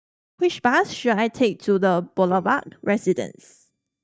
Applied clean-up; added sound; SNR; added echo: neural mask model DeepFilterNet 3.